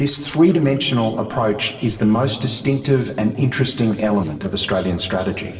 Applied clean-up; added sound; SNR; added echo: neural separator model SepFormer DNS4.